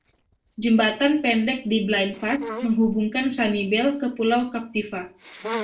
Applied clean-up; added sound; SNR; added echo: neural separator model SepFormer DNS4.